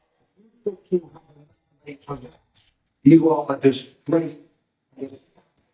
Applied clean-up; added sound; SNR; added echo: neural mask model DeepFilterNet 3.